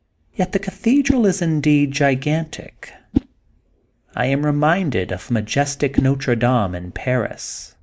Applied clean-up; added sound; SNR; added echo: neural mask model Resemble Enhance denoiser.